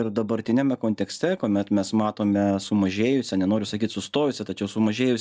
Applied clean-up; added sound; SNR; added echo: neural mask model DeepFilterNet 3.